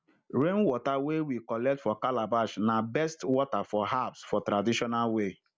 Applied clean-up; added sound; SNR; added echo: none; none; none; none.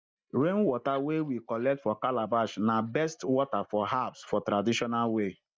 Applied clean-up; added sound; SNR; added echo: neural mask model DeepFilterNet 3.